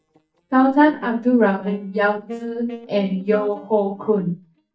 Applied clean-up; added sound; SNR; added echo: neural mask model DeepFilterNet 3.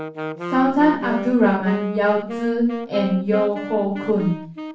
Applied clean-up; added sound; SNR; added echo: none; Wind instrument, woodwind instrument; 9 dB; reverberation time 0.3 s.